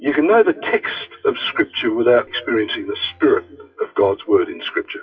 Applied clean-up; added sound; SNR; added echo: classical method WPE with log-MMSE.